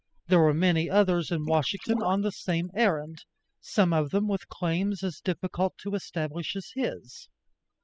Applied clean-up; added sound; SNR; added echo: classical method spectral subtraction.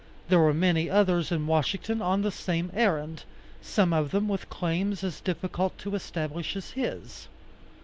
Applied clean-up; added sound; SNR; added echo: none; none; none; none.